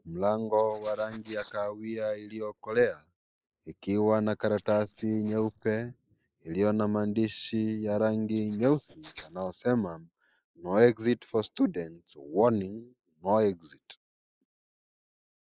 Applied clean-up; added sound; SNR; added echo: neural mask model Resemble Enhance denoiser.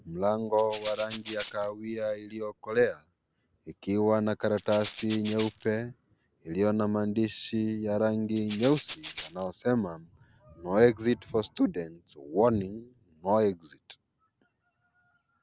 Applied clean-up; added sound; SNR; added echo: none; Rattle (instrument); 10 dB; none.